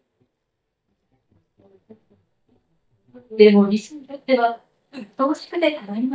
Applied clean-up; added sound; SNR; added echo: neural mask model DeepFilterNet 3.